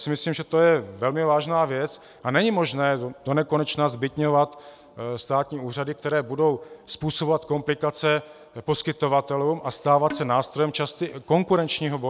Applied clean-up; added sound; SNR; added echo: none; Percussion; 14 dB; none.